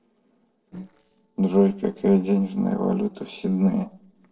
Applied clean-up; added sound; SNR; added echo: neural separator model SepFormer DNS4.